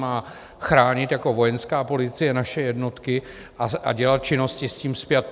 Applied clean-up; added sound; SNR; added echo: none; none; none; none.